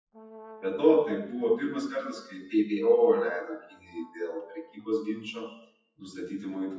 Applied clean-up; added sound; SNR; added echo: classical method WPE with log-MMSE.